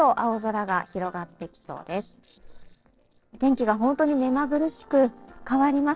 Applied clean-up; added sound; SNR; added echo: neural separator model SepFormer DNS4.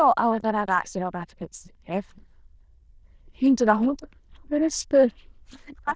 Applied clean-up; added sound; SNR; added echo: neural diffusion model UNIVERSE++.